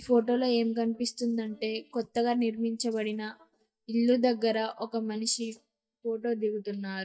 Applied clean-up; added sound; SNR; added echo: neural mask model DeepFilterNet 3.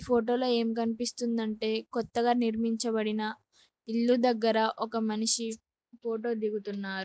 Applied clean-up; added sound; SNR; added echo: none; none; none; none.